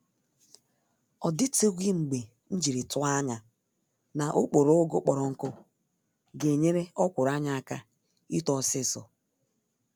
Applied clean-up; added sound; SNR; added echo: none; none; none; none.